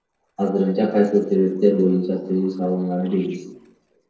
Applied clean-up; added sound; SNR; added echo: neural separator model SepFormer DNS4.